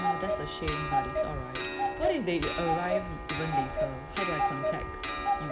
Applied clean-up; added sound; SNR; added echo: none; Clock; -3 dB; none.